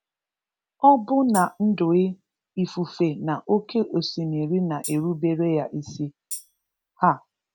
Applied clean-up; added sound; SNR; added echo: none; Tambourine; 17 dB; none.